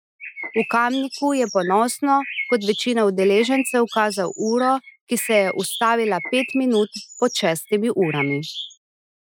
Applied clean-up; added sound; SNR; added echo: classical method Wiener filter.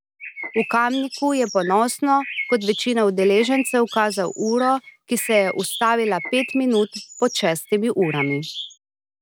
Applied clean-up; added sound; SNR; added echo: none; Bird; 12 dB; none.